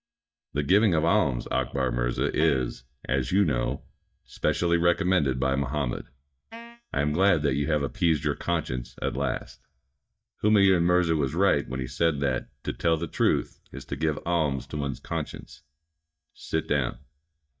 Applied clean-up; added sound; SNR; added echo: neural mask model DeepFilterNet 3.